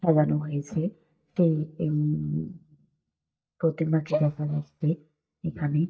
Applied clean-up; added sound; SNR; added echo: neural mask model DeepFilterNet 3.